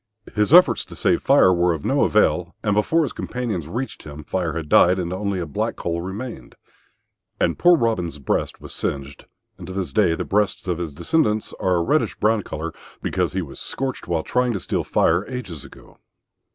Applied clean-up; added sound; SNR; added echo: none; none; none; none.